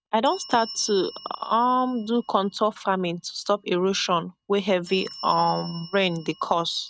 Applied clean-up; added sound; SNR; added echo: none; Bell; 19 dB; none.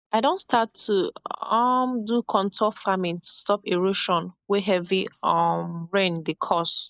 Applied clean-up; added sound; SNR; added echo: neural mask model Resemble Enhance denoiser.